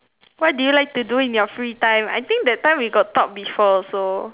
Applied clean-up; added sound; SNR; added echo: none; none; none; none.